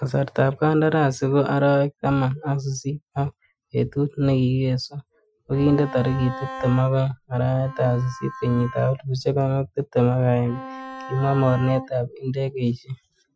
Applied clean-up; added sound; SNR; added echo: classical method Wiener filter.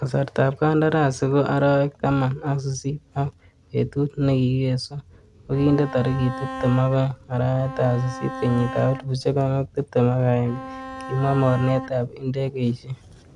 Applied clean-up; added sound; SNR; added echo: none; Bowed string instrument; 11 dB; none.